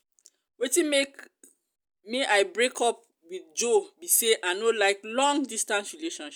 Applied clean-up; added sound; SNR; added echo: none; none; none; none.